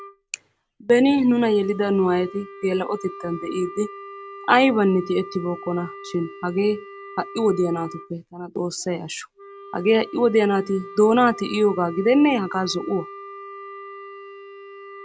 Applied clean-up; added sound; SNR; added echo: none; Wind instrument, woodwind instrument; 17 dB; none.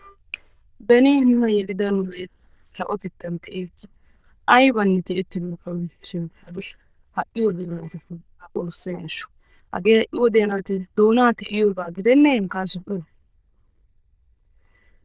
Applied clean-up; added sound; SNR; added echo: neural diffusion model UNIVERSE++.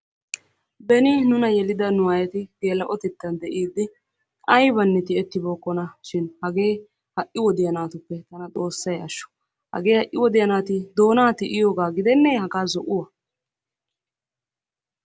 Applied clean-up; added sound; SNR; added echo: none; none; none; none.